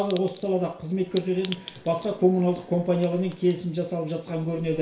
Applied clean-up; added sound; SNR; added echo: none; Chink, clink; 7 dB; reverberation time 0.5 s.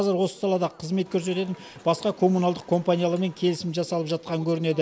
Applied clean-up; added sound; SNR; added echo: none; none; none; none.